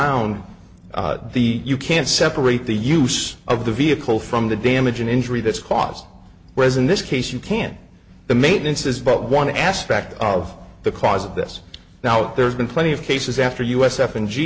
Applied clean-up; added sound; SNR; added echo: none; none; none; none.